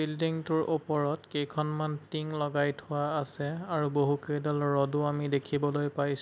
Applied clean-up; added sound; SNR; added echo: none; none; none; none.